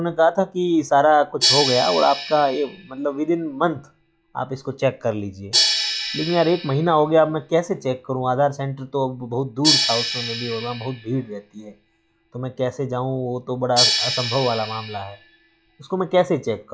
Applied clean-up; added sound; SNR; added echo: classical method log-MMSE.